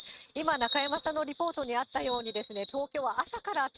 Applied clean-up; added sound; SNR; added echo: neural mask model RNNoise.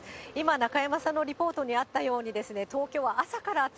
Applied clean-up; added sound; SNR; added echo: none; none; none; none.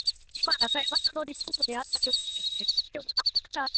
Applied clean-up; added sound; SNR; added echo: neural diffusion model UNIVERSE++.